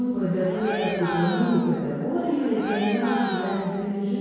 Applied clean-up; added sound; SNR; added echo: none; Cheering; 8 dB; reverberation time 2.0 s.